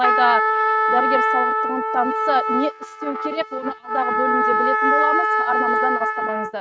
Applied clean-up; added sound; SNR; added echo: neural mask model RNNoise.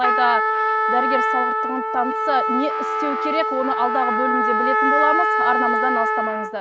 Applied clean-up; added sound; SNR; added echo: none; Trumpet; -4 dB; none.